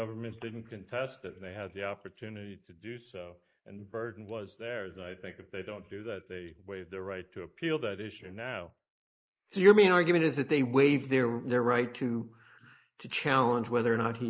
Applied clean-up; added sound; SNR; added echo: neural mask model Resemble Enhance denoiser.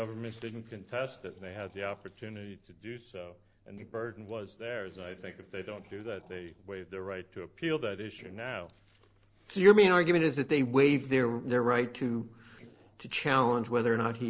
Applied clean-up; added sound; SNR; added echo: neural separator model SepFormer DNS4.